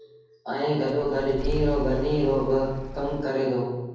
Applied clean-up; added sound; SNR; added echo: none; Engine starting / Car; 7 dB; reverberation time 1.1 s.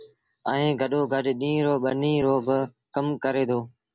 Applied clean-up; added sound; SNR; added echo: none; none; none; none.